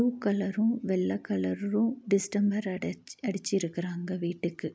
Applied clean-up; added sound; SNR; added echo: none; none; none; none.